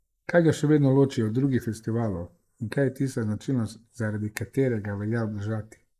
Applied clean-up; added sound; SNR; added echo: neural mask model Resemble Enhance denoiser.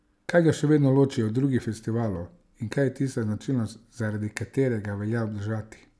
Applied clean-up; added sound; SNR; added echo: none; none; none; none.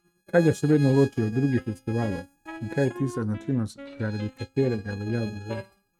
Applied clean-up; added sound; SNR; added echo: neural mask model RNNoise.